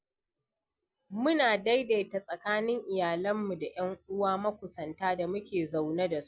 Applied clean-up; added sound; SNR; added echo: none; none; none; none.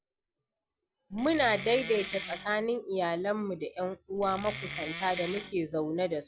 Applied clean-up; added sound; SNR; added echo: none; Wood; 9 dB; none.